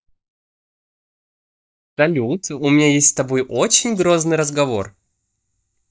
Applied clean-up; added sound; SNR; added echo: neural mask model DeepFilterNet 3.